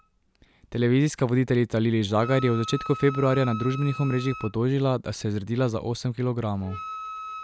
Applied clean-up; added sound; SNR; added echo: none; Wind instrument, woodwind instrument; 15 dB; none.